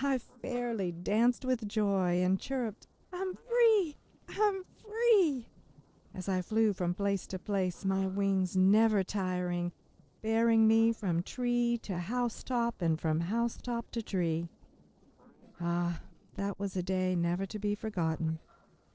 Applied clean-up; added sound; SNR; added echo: neural separator model SepFormer DNS4.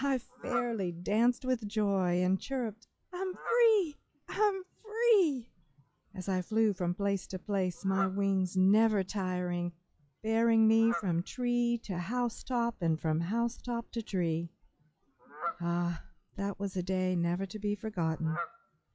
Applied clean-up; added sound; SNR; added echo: classical method log-MMSE.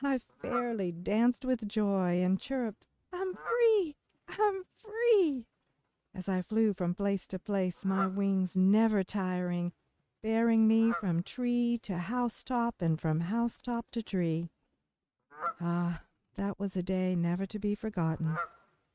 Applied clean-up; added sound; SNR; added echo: neural mask model RNNoise.